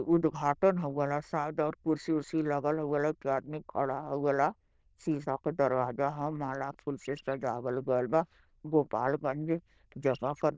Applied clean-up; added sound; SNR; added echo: neural diffusion model UNIVERSE++.